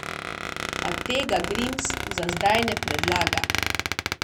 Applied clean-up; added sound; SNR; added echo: none; Squeak; 0 dB; none.